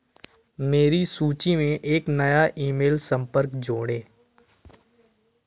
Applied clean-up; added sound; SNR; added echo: none; none; none; none.